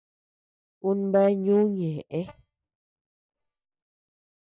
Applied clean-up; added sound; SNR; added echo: neural mask model DeepFilterNet 3.